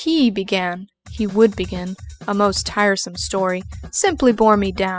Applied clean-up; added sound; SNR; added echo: classical method spectral subtraction.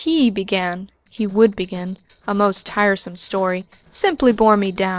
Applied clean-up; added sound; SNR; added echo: neural separator model SepFormer DNS4.